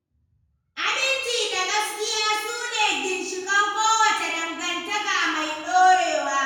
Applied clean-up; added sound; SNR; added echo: none; none; none; reverberation time 1.2 s.